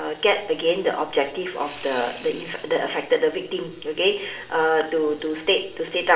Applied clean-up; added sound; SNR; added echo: none; Sawing; 19 dB; reverberation time 1.8 s.